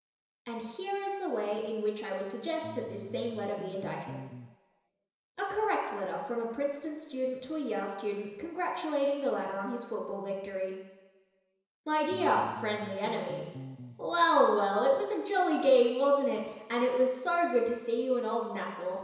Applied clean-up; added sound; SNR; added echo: none; Bass guitar; 14 dB; reverberation time 1.0 s.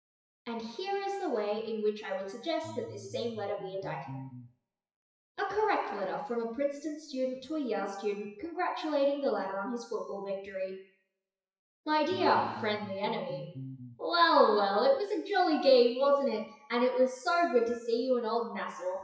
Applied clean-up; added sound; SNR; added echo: classical method WPE with log-MMSE.